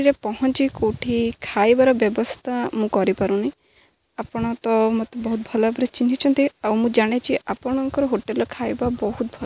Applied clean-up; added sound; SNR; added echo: none; none; none; none.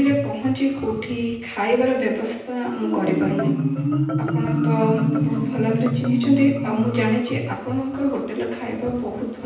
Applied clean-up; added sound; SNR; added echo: none; Marimba, xylophone; 3 dB; reverberation time 0.9 s.